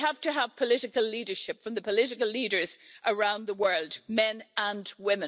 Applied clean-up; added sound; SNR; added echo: none; none; none; none.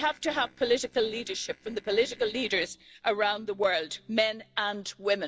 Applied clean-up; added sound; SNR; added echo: neural separator model SepFormer DNS4.